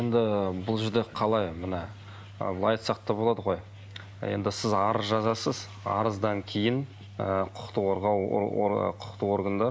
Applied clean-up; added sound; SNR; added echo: none; none; none; none.